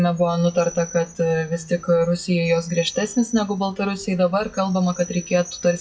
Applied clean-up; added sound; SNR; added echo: classical method WPE with log-MMSE.